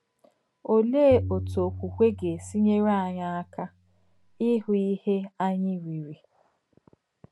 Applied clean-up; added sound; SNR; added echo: none; Tabla; 10 dB; none.